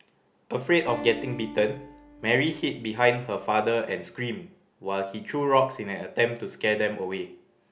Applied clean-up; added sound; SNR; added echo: none; Acoustic guitar; 16 dB; none.